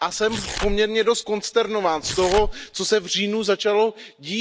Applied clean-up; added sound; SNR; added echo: none; Tearing; 10 dB; none.